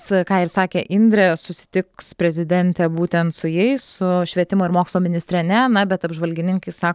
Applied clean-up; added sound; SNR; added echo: none; none; none; none.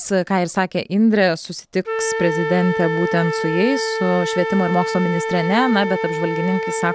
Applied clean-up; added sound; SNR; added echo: none; Wind instrument, woodwind instrument; 4 dB; none.